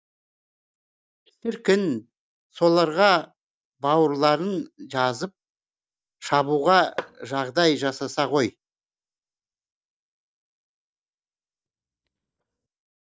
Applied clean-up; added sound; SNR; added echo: neural mask model DeepFilterNet 3.